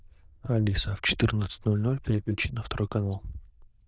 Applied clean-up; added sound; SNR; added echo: neural diffusion model UNIVERSE++.